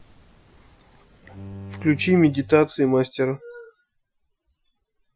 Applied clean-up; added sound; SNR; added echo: classical method Wiener filter.